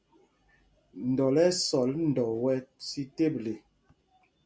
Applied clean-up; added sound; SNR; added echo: none; none; none; none.